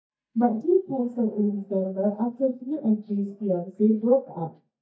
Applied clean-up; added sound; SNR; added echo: neural mask model DeepFilterNet 3.